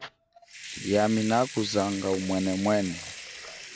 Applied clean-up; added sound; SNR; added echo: none; Sink (filling or washing) / Water tap, faucet / Liquid; 13 dB; none.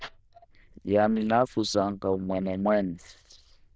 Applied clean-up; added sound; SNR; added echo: neural diffusion model UNIVERSE++.